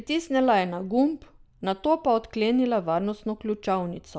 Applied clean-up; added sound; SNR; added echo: none; none; none; none.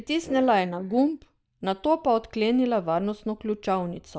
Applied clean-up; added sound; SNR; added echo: neural mask model DeepFilterNet 3.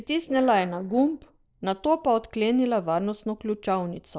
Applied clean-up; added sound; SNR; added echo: neural separator model SepFormer DNS4.